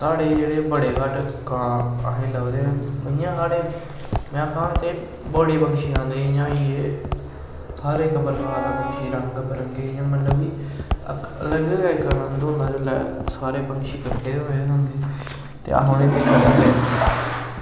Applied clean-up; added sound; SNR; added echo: none; Walk, footsteps; 11 dB; none.